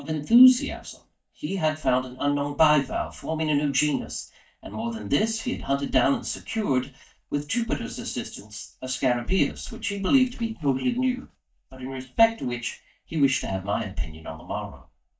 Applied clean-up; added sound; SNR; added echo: neural mask model DeepFilterNet 3.